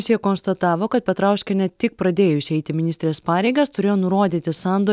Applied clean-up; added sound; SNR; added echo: none; none; none; none.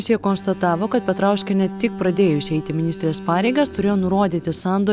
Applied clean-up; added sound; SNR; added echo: none; Alarm; 13 dB; none.